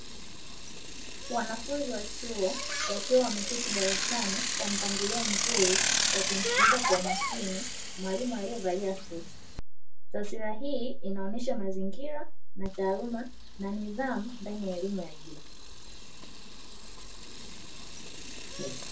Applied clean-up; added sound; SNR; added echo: none; Bicycle; -4 dB; reverberation time 0.2 s.